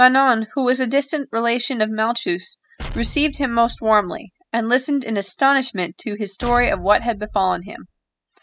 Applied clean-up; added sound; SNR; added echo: classical method spectral subtraction.